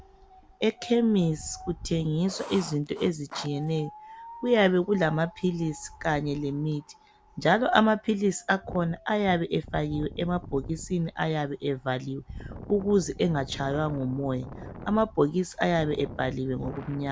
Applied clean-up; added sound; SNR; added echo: none; Wind + Writing; 16 dB; none.